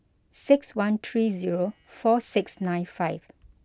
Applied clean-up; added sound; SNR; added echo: none; none; none; none.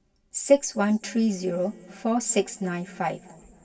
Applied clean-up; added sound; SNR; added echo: none; none; none; reverberation time 2.7 s.